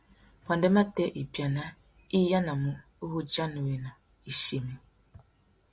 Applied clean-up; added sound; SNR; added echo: none; none; none; none.